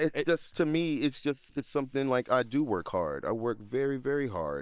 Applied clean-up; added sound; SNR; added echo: neural separator model SepFormer WHAM!.